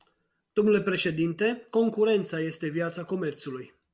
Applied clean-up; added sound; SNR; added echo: none; none; none; none.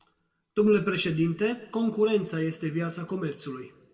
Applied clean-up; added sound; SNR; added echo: none; none; none; reverberation time 1.2 s.